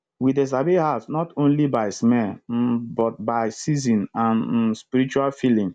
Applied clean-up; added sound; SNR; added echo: none; none; none; none.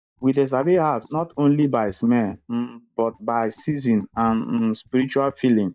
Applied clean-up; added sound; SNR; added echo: neural mask model DeepFilterNet 3.